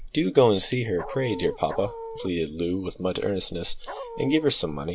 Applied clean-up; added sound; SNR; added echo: none; Dog; 11 dB; none.